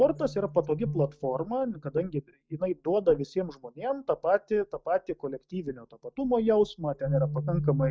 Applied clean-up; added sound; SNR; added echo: neural mask model DeepFilterNet 3.